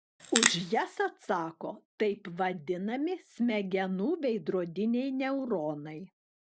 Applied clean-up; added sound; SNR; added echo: none; Crackle; -3 dB; none.